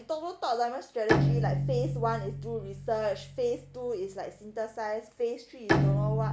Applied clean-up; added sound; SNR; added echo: none; Bowed string instrument; -1 dB; none.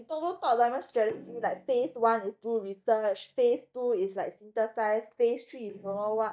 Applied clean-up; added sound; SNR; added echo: neural mask model DeepFilterNet 3.